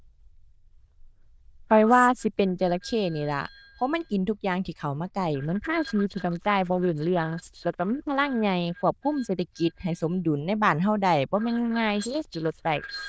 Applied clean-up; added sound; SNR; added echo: neural diffusion model UNIVERSE++.